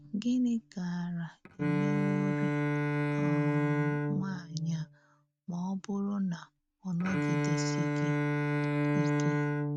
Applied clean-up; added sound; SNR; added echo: neural mask model RNNoise.